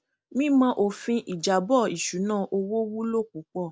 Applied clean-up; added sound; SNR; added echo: none; none; none; none.